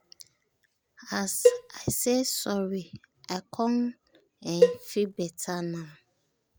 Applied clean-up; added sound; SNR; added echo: none; Cowbell; -4 dB; none.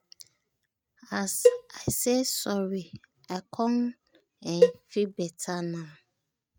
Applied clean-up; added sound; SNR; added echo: neural mask model RNNoise.